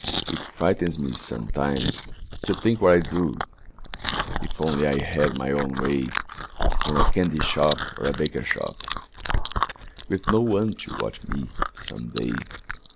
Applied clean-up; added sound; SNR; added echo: neural mask model Resemble Enhance denoiser.